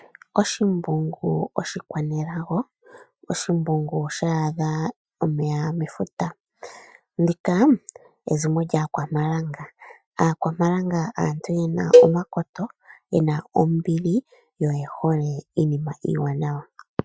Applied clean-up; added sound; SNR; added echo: classical method Wiener filter.